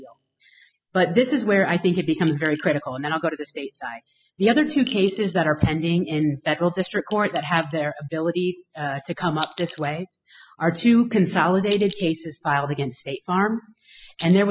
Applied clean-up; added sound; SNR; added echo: classical method spectral subtraction.